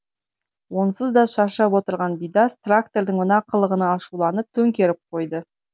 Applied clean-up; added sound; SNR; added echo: none; none; none; none.